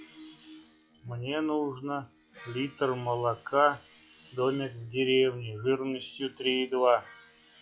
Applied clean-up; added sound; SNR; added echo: classical method log-MMSE.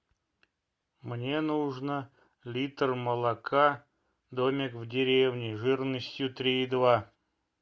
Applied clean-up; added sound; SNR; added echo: none; none; none; none.